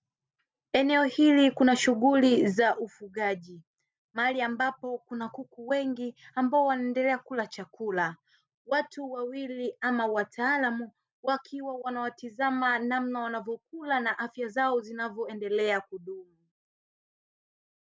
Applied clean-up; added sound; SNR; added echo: none; none; none; none.